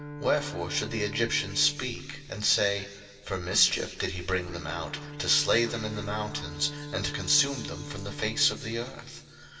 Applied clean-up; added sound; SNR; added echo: none; Bowed string instrument; 12 dB; reverberation time 1.8 s.